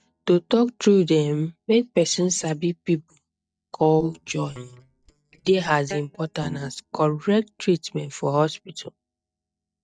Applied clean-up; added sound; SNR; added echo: neural mask model DeepFilterNet 3.